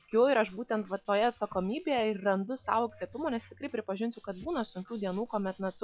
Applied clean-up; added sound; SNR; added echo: classical method log-MMSE.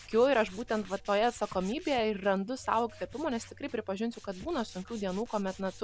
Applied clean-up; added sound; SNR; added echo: none; Tools; 20 dB; none.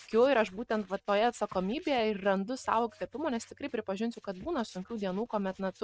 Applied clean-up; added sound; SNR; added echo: neural mask model RNNoise.